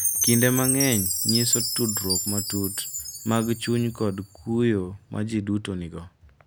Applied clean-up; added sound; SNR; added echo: none; Chime; 3 dB; none.